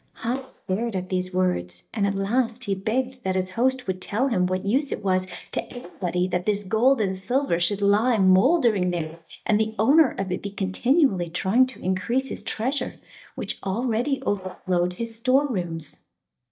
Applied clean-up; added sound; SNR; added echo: neural mask model DeepFilterNet 3.